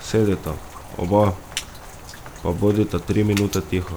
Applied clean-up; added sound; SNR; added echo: none; Rain; 14 dB; none.